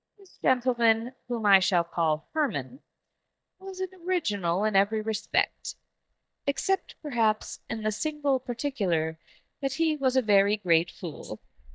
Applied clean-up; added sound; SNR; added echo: neural mask model DeepFilterNet 3.